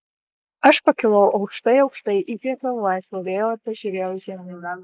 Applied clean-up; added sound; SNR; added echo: neural mask model Resemble Enhance denoiser.